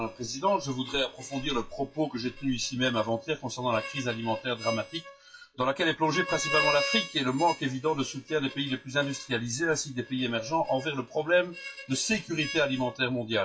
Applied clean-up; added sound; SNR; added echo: classical method WPE with log-MMSE.